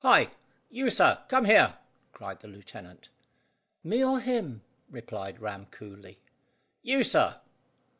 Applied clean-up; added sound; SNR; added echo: none; none; none; none.